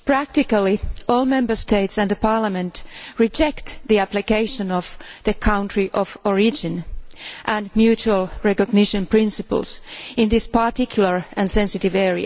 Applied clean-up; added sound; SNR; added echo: none; none; none; none.